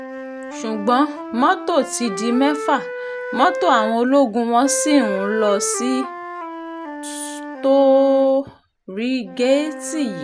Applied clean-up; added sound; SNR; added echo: none; Wind instrument, woodwind instrument; 9 dB; none.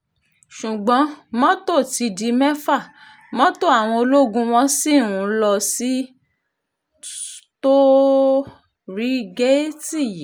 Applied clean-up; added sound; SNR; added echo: none; none; none; none.